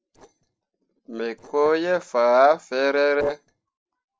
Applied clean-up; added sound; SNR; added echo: neural separator model SepFormer DNS4.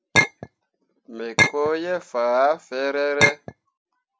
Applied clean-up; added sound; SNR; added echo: none; Chink, clink; -3 dB; none.